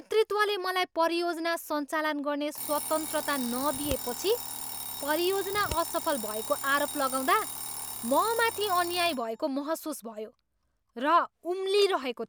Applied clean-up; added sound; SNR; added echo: none; Alarm + Scissors; 10 dB; none.